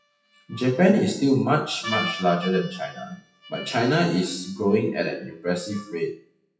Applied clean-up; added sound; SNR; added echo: classical method WPE with log-MMSE.